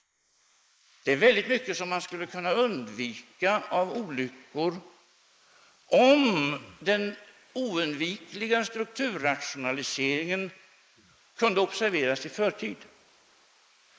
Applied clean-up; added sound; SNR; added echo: neural mask model Resemble Enhance denoiser.